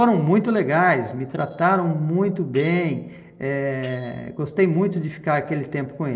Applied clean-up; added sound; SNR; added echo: neural separator model SepFormer DNS4.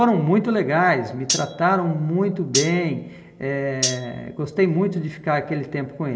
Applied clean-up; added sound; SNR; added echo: none; Cutlery, silverware; 9 dB; reverberation time 1.6 s.